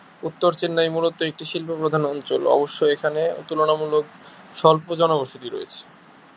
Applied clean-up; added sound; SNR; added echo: none; none; none; none.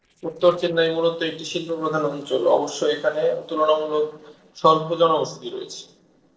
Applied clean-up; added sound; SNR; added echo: neural separator model SepFormer DNS4.